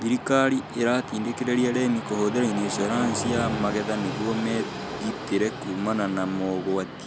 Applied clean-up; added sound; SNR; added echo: none; Train; 7 dB; none.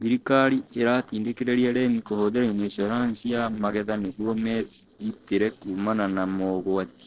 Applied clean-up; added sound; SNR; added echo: neural separator model SepFormer DNS4.